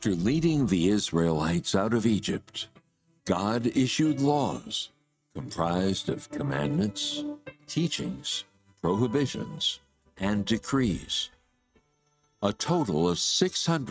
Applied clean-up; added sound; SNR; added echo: neural mask model RNNoise.